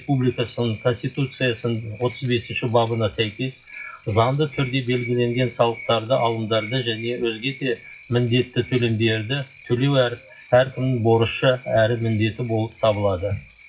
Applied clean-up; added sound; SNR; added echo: classical method WPE with log-MMSE.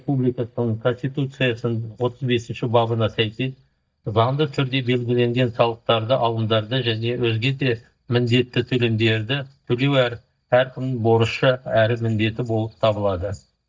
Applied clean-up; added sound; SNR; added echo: neural mask model DeepFilterNet 3.